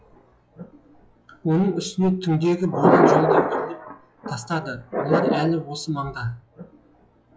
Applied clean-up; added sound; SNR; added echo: classical method log-MMSE.